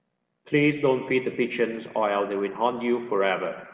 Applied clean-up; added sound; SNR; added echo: none; none; none; none.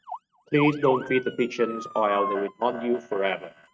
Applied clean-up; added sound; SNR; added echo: neural mask model RNNoise.